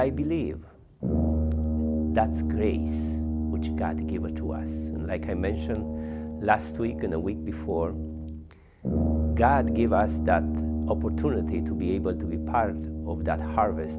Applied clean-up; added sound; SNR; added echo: none; Brass instrument; -1 dB; none.